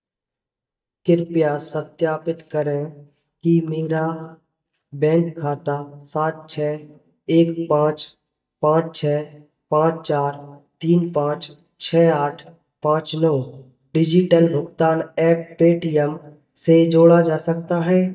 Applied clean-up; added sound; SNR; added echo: neural mask model DeepFilterNet 3.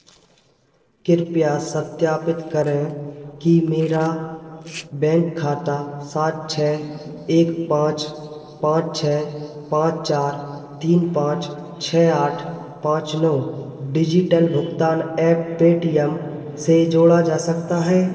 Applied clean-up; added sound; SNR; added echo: neural separator model SepFormer DNS4.